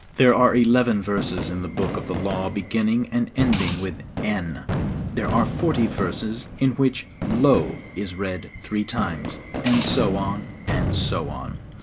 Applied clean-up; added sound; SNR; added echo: none; Liquid + Fireworks; 6 dB; none.